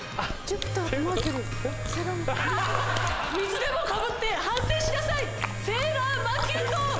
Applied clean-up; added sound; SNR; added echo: none; Chewing, mastication + Domestic sounds, home sounds; 4 dB; none.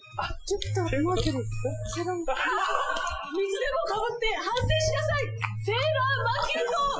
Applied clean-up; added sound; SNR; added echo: classical method Wiener filter.